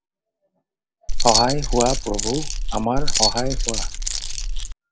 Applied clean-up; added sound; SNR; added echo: none; Keys jangling; -4 dB; none.